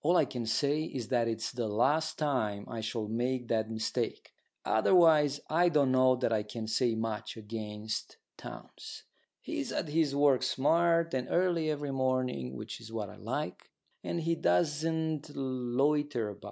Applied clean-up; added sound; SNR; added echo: none; none; none; none.